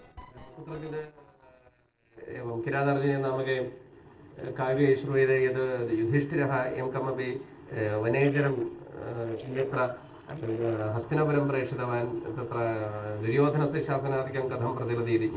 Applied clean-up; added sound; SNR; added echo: neural separator model SepFormer DNS4.